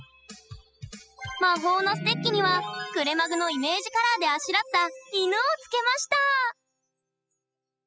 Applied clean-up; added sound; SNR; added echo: classical method spectral subtraction.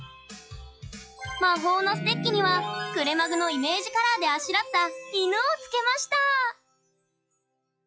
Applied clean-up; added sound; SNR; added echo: classical method log-MMSE.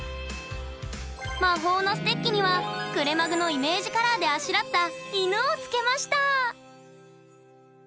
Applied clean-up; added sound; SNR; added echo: none; Livestock, farm animals, working animals; 17 dB; none.